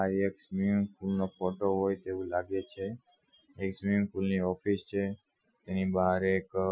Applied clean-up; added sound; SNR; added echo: classical method Wiener filter.